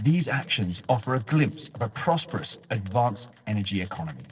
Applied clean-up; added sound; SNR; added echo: neural separator model SepFormer DNS4.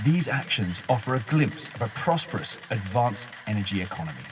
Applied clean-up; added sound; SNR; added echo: none; Camera; 16 dB; reverberation time 1.5 s.